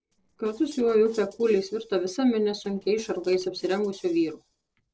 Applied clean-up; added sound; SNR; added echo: neural separator model SepFormer DNS4.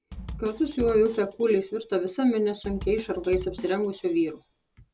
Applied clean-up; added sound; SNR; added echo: none; Bass drum / Snare drum; 14 dB; none.